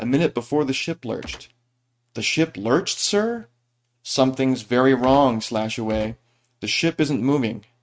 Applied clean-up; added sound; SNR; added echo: neural mask model RNNoise.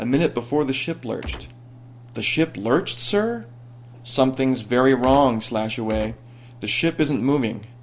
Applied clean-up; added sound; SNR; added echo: none; Gunshot, gunfire; 11 dB; none.